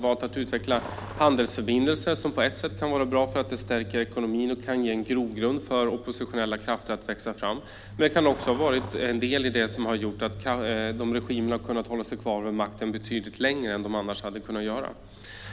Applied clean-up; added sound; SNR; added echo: none; Truck; 15 dB; none.